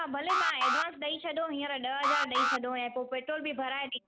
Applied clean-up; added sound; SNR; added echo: none; Alarm; -1 dB; none.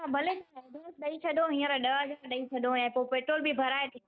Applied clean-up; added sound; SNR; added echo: neural mask model DeepFilterNet 3.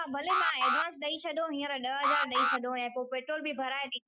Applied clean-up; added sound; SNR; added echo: classical method Wiener filter.